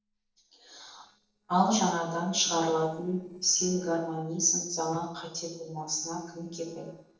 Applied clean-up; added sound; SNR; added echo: neural separator model SepFormer DNS4.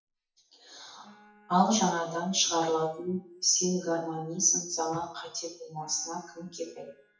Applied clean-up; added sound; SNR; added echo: classical method WPE with log-MMSE.